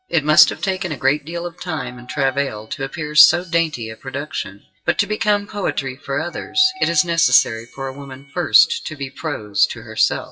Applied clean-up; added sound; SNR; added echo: classical method WPE with log-MMSE.